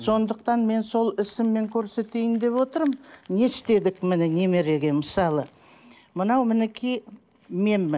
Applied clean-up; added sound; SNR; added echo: none; none; none; none.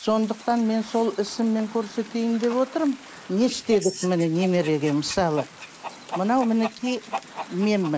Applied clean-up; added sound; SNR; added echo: neural mask model Resemble Enhance denoiser.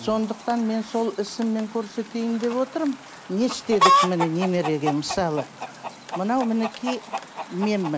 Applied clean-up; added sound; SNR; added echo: none; Chicken, rooster; 3 dB; none.